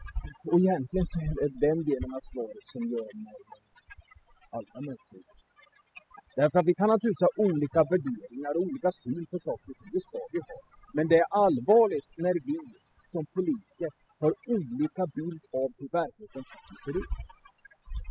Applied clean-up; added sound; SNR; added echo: classical method spectral subtraction.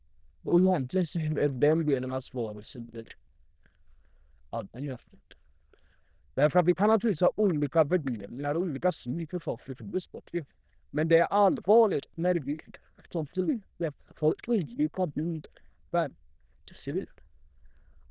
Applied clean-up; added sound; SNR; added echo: neural diffusion model UNIVERSE++.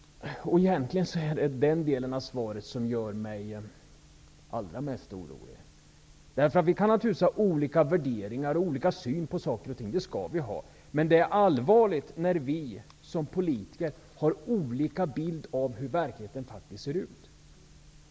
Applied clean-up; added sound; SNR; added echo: none; none; none; none.